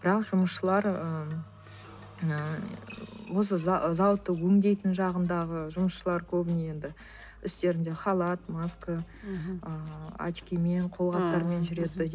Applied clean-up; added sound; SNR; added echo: none; none; none; none.